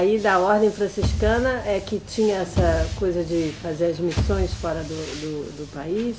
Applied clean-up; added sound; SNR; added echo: none; Bass drum / Thump, thud; 5 dB; none.